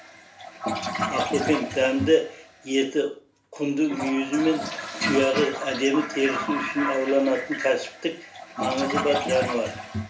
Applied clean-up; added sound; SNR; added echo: none; Toilet flush; 6 dB; reverberation time 0.3 s.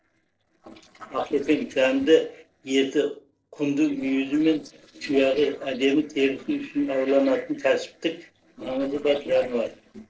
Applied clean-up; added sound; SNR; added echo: neural separator model SepFormer DNS4.